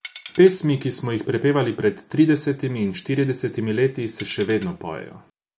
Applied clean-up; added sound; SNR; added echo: none; Tools; 17 dB; none.